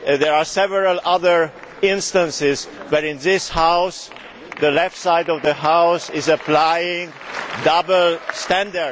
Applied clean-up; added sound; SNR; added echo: none; none; none; none.